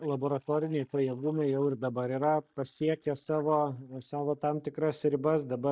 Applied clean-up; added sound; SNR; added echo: neural mask model DeepFilterNet 3.